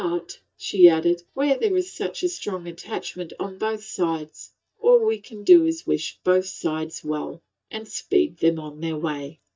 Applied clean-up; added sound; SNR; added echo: neural mask model DeepFilterNet 3.